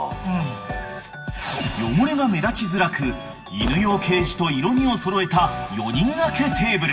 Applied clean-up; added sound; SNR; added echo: none; Fireworks; 12 dB; reverberation time 2.1 s.